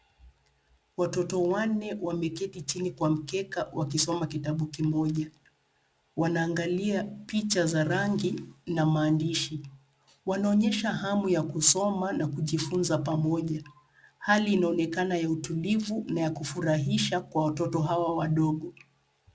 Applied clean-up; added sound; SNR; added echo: none; none; none; none.